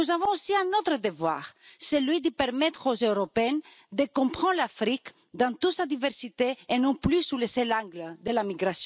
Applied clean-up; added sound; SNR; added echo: none; none; none; none.